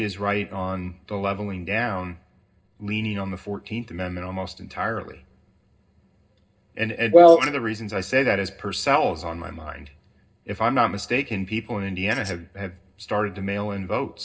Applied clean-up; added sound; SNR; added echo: neural separator model SepFormer DNS4.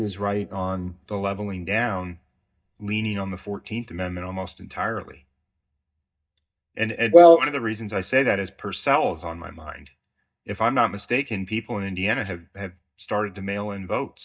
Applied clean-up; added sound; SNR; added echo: neural mask model DeepFilterNet 3.